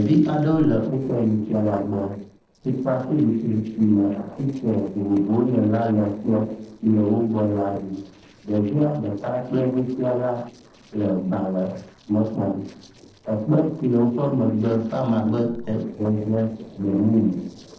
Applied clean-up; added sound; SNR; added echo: neural separator model SepFormer DNS4.